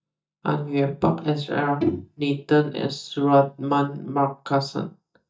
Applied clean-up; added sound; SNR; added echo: neural mask model DeepFilterNet 3.